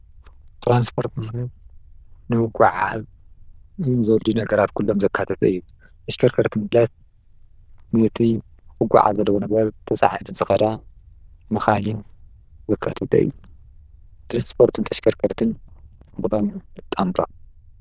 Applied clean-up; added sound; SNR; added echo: neural diffusion model UNIVERSE++.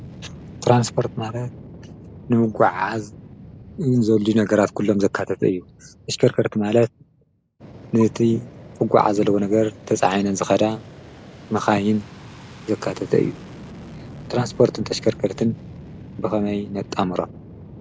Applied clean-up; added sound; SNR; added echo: none; Fixed-wing aircraft, airplane; 18 dB; none.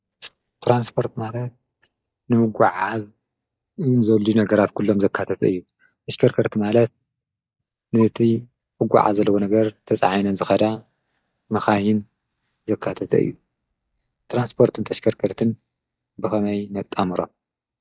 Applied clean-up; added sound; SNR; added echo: neural mask model DeepFilterNet 3.